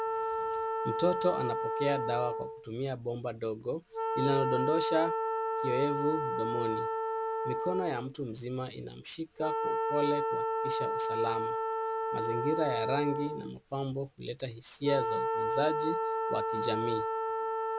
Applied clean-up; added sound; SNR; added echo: none; Wind instrument, woodwind instrument; -1 dB; none.